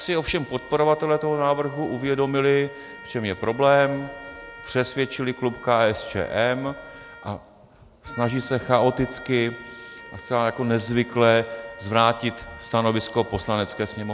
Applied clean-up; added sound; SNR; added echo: none; Trumpet; 18 dB; none.